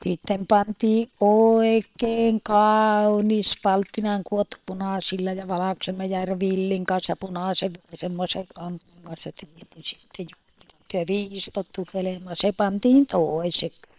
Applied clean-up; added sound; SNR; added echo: neural separator model SepFormer WHAM!.